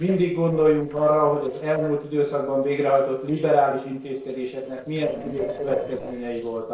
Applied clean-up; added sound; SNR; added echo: neural separator model SepFormer DNS4.